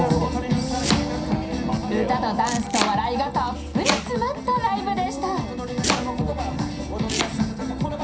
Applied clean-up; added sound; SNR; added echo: none; Domestic sounds, home sounds; 8 dB; reverberation time 0.3 s.